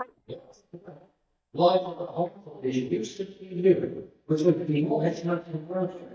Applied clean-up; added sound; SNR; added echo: neural mask model DeepFilterNet 3.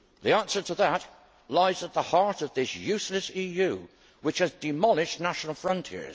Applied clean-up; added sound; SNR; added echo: none; none; none; none.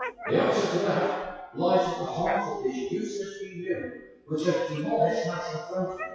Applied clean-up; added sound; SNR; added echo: classical method WPE with log-MMSE.